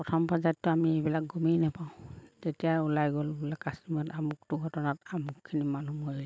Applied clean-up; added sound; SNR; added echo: none; none; none; none.